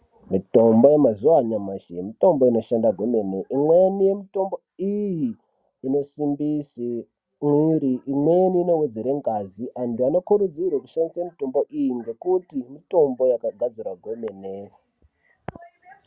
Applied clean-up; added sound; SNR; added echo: none; none; none; none.